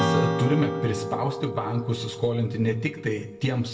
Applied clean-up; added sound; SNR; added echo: none; Strum; 4 dB; reverberation time 0.6 s.